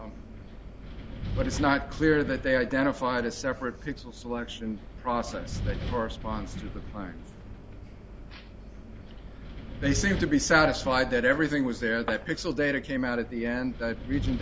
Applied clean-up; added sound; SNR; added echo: none; Wind; 8 dB; none.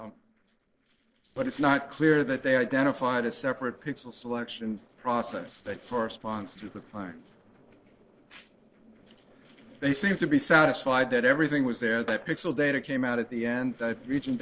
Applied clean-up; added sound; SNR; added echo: neural separator model SepFormer DNS4.